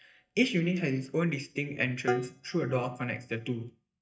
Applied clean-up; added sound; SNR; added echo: neural mask model DeepFilterNet 3.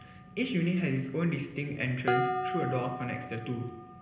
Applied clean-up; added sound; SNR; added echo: none; Dishes, pots, and pans; 4 dB; reverberation time 0.9 s.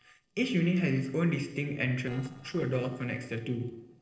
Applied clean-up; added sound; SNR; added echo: neural separator model SepFormer DNS4.